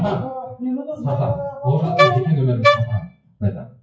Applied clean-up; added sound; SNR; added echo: classical method WPE with log-MMSE.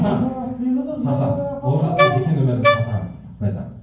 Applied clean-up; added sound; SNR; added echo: none; Wind instrument, woodwind instrument; -1 dB; reverberation time 0.9 s.